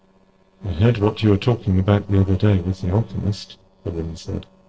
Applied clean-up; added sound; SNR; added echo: neural separator model SepFormer DNS4.